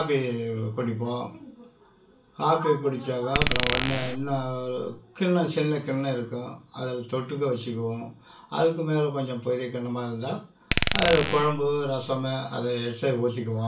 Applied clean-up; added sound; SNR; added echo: none; Glass; -1 dB; reverberation time 0.3 s.